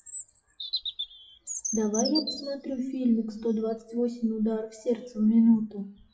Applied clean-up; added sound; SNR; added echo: classical method WPE with log-MMSE.